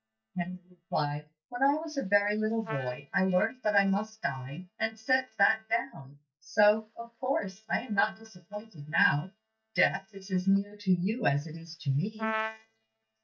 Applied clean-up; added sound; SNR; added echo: neural mask model DeepFilterNet 3.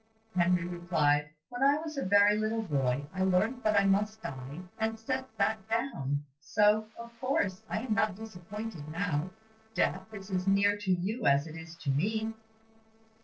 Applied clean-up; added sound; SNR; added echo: neural separator model SepFormer DNS4.